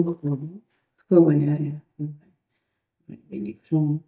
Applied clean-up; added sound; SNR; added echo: neural mask model DeepFilterNet 3.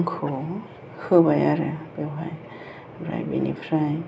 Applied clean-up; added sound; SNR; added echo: none; none; none; none.